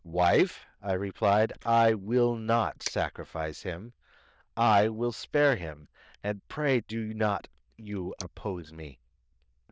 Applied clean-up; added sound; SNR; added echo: neural diffusion model UNIVERSE++.